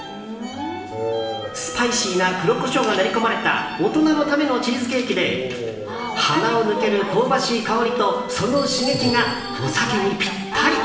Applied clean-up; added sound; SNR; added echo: none; none; none; reverberation time 1.1 s.